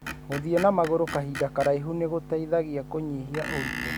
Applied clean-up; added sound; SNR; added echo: none; Screech; 11 dB; none.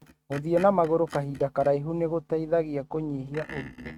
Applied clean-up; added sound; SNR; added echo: neural mask model RNNoise.